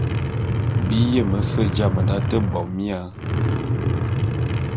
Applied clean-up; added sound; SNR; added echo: none; Truck; -4 dB; none.